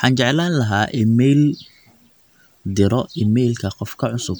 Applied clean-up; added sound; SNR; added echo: none; none; none; none.